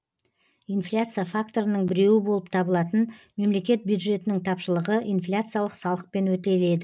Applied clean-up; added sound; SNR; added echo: none; none; none; none.